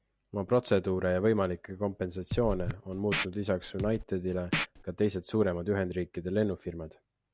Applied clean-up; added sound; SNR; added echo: none; Scratching (performance technique); 6 dB; none.